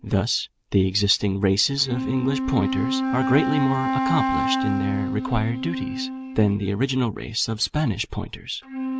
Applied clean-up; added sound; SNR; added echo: none; Wind instrument, woodwind instrument; 3 dB; none.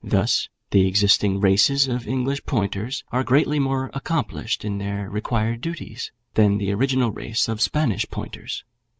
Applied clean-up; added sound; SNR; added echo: none; none; none; none.